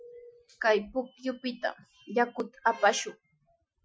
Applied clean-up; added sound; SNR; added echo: classical method Wiener filter.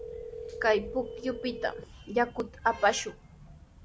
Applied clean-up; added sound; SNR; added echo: none; Telephone; 12 dB; none.